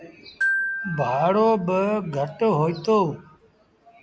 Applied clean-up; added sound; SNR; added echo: none; Glockenspiel; 7 dB; none.